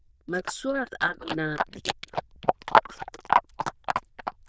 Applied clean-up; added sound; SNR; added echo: neural diffusion model UNIVERSE++.